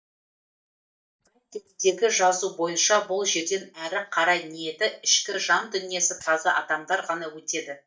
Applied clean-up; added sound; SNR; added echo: neural mask model DeepFilterNet 3.